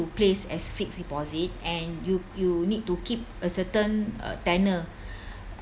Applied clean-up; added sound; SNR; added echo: none; none; none; none.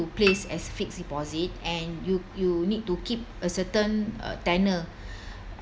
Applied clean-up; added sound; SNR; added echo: none; Piano; 8 dB; none.